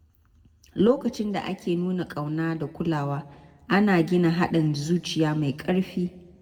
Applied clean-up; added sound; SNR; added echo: none; none; none; reverberation time 0.8 s.